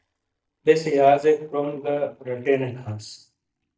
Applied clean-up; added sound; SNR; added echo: neural mask model DeepFilterNet 3.